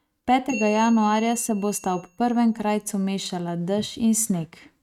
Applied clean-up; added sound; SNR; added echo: neural mask model RNNoise.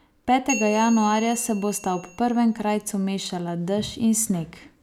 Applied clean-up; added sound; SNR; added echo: none; Bell; 14 dB; none.